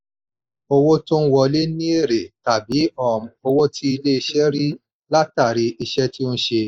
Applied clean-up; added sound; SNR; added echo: neural mask model Resemble Enhance denoiser.